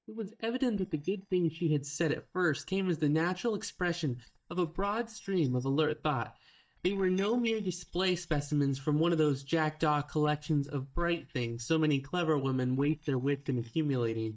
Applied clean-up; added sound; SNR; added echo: neural mask model DeepFilterNet 3.